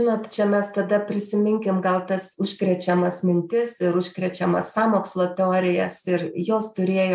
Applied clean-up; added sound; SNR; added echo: none; none; none; none.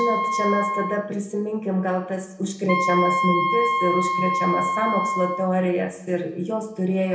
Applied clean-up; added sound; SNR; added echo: none; Wind instrument, woodwind instrument; 1 dB; reverberation time 0.7 s.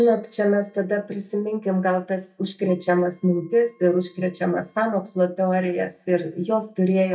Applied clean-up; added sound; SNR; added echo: neural mask model DeepFilterNet 3.